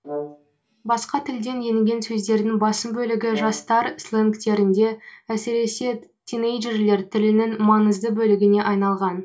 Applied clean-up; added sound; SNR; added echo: none; Brass instrument; 14 dB; reverberation time 0.2 s.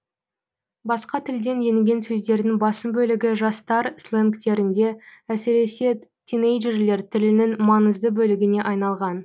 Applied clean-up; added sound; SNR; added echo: none; none; none; none.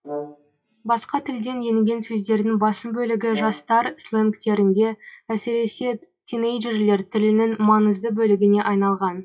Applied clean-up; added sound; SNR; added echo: classical method WPE with log-MMSE.